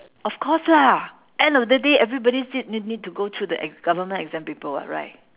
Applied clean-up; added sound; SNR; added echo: none; none; none; none.